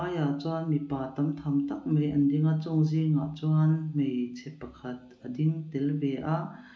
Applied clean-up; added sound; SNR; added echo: none; none; none; none.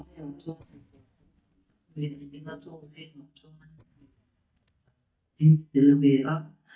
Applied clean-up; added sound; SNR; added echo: neural mask model DeepFilterNet 3.